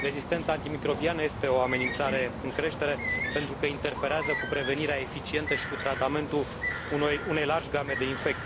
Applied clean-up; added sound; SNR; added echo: none; Bird; 5 dB; none.